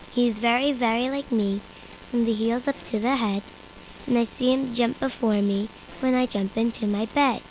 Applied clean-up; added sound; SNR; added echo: none; none; none; none.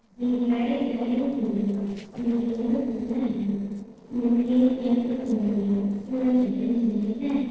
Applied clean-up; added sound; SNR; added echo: neural separator model SepFormer DNS4.